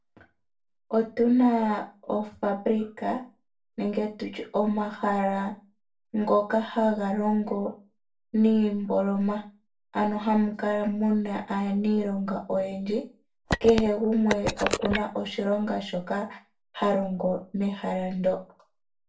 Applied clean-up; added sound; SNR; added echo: none; Telephone; 3 dB; reverberation time 0.3 s.